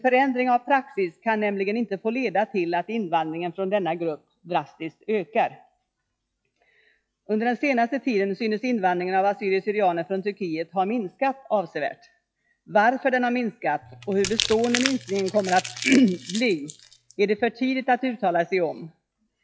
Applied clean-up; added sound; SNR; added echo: classical method log-MMSE.